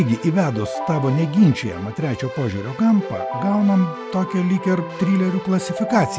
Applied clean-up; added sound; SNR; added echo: none; Keyboard (musical); 10 dB; none.